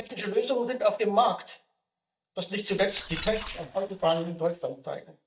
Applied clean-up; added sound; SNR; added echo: neural mask model DeepFilterNet 3.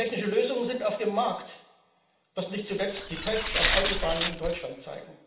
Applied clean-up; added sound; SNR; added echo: none; Glass; -1 dB; reverberation time 0.6 s.